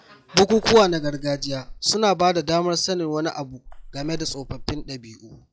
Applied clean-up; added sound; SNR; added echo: classical method log-MMSE.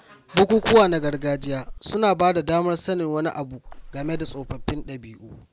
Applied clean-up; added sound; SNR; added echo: none; Water / Splash, splatter; 13 dB; none.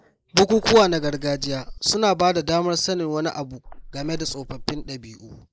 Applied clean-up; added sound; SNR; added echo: neural mask model Resemble Enhance denoiser.